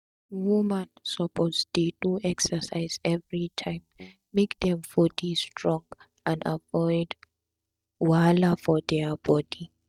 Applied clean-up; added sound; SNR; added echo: neural mask model DeepFilterNet 3.